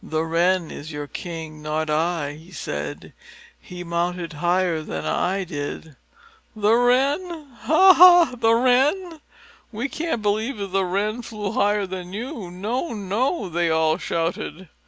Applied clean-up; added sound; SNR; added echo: none; none; none; none.